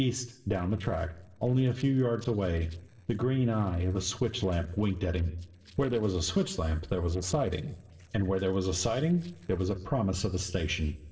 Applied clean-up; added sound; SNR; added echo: neural separator model SepFormer DNS4.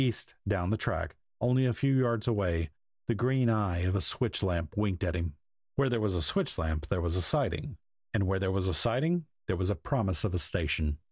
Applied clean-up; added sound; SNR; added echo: none; none; none; none.